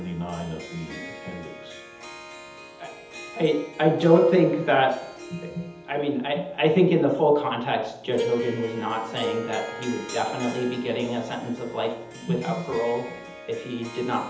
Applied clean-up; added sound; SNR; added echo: none; Harp; 13 dB; reverberation time 0.8 s.